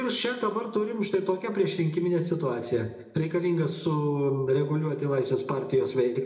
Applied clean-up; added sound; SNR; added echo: none; none; none; reverberation time 0.6 s.